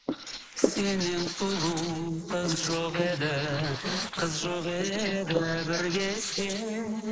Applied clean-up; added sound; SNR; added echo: neural mask model Resemble Enhance denoiser.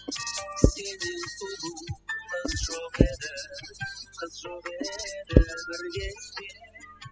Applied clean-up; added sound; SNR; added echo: classical method spectral subtraction.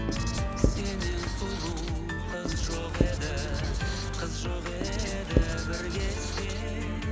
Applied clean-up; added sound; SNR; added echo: none; Writing; 2 dB; none.